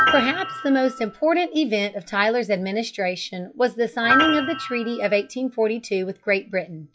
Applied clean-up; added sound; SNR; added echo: classical method log-MMSE.